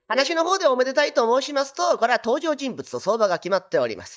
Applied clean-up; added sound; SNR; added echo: neural mask model DeepFilterNet 3.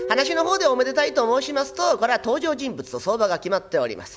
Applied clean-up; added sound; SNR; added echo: none; Guitar; 14 dB; none.